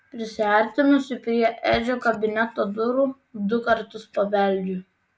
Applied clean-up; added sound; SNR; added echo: none; none; none; none.